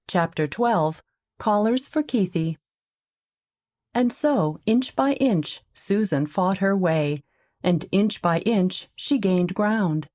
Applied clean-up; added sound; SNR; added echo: neural mask model Resemble Enhance denoiser.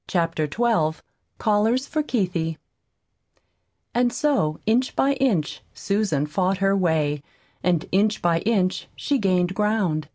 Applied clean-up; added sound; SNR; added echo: none; none; none; none.